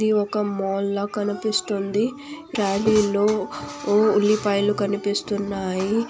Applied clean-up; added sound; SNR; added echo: none; none; none; none.